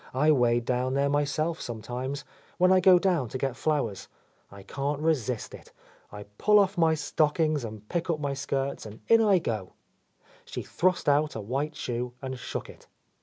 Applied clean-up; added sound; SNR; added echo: none; none; none; none.